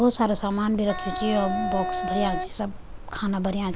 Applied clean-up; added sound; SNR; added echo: none; Wind instrument, woodwind instrument; 4 dB; none.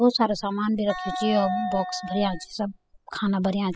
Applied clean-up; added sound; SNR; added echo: classical method spectral subtraction.